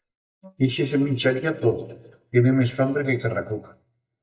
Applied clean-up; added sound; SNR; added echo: neural mask model DeepFilterNet 3.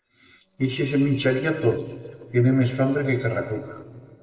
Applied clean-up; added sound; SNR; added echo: neural separator model SepFormer DNS4.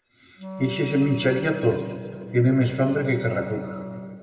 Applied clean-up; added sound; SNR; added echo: none; Wind instrument, woodwind instrument; 12 dB; reverberation time 2.4 s.